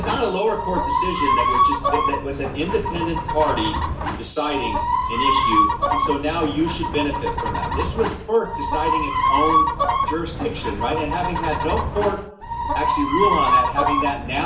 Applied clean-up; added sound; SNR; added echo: none; Chicken, rooster; -3 dB; reverberation time 0.6 s.